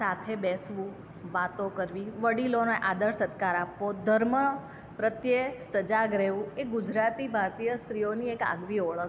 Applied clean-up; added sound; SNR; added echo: none; none; none; none.